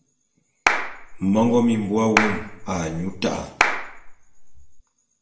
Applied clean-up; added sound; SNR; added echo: none; Clapping; 1 dB; reverberation time 0.7 s.